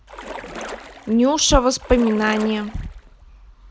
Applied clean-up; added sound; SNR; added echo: none; Splash, splatter; 15 dB; none.